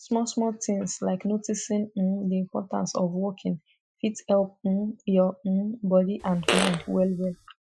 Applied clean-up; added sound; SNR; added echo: classical method Wiener filter.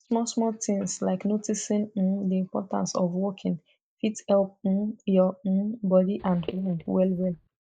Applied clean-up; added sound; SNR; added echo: neural mask model DeepFilterNet 3.